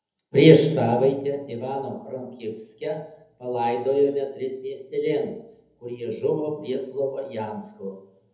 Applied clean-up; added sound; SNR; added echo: none; none; none; reverberation time 0.7 s.